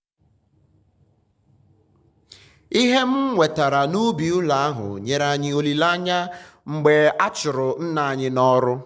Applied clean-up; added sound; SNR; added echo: none; none; none; none.